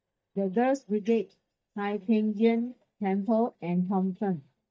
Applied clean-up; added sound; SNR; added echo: neural mask model DeepFilterNet 3.